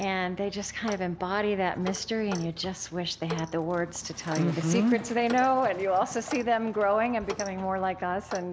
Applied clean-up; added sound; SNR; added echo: none; Clock + Truck; 15 dB; none.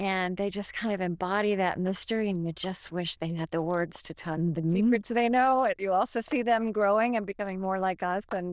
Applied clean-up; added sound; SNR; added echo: neural diffusion model UNIVERSE++.